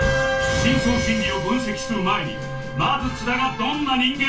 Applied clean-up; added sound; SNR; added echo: none; Wind instrument, woodwind instrument; 6 dB; reverberation time 0.2 s.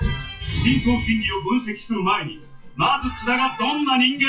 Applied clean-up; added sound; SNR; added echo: classical method WPE with log-MMSE.